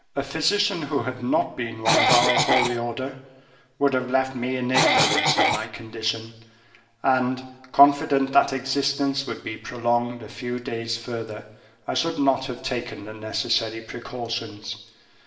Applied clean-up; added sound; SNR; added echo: none; Cough; -4 dB; reverberation time 0.8 s.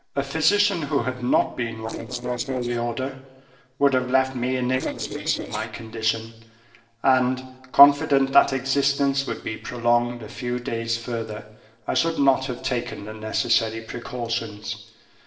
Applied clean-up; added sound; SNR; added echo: neural separator model SepFormer DNS4.